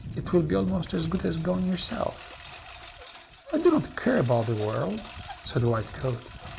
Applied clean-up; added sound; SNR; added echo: none; Engine; 13 dB; none.